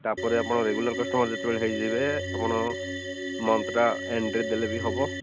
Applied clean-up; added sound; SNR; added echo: none; Organ; 5 dB; none.